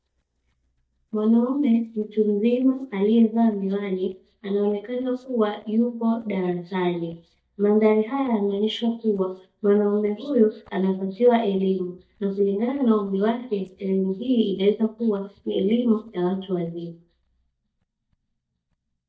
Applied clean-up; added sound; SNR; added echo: neural mask model DeepFilterNet 3.